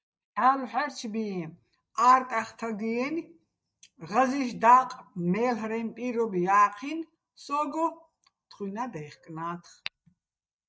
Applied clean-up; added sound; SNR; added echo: neural mask model DeepFilterNet 3.